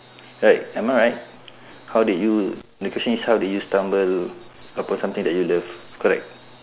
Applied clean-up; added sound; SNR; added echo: none; none; none; none.